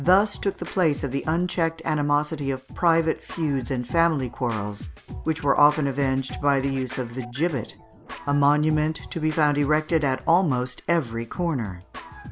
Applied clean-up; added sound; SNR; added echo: none; Scratching (performance technique); 16 dB; none.